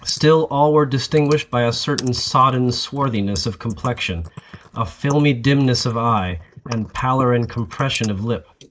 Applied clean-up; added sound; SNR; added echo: neural mask model Resemble Enhance denoiser.